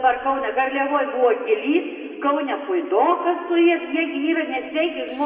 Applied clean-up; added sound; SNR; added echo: none; none; none; reverberation time 2.4 s.